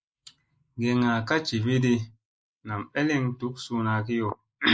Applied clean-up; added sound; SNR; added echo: neural mask model Resemble Enhance denoiser.